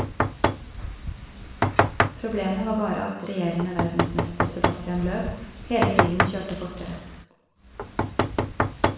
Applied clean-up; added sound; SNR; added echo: none; Knock; -3 dB; reverberation time 0.9 s.